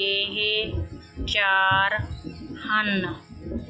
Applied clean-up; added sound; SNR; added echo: classical method log-MMSE.